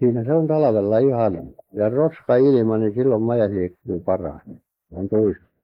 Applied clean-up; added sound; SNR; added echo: neural mask model Resemble Enhance denoiser.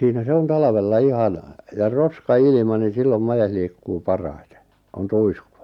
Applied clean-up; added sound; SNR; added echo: none; none; none; none.